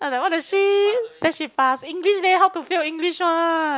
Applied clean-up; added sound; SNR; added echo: none; none; none; none.